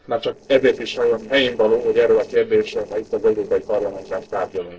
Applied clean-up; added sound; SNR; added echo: neural separator model SepFormer DNS4.